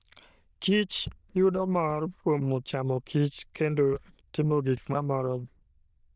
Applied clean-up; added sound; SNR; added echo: neural diffusion model UNIVERSE++.